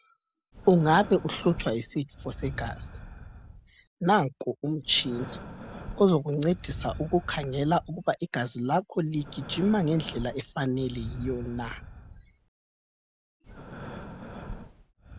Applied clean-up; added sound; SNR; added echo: none; Breathing; 14 dB; none.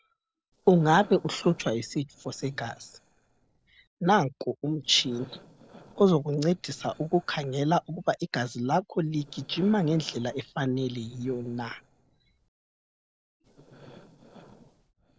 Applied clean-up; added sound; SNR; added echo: neural separator model SepFormer DNS4.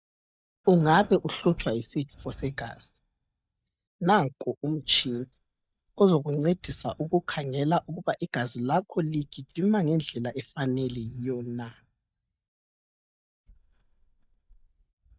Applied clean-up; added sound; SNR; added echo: neural mask model DeepFilterNet 3.